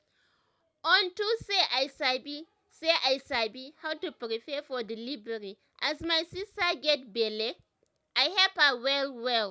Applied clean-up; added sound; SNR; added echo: none; none; none; none.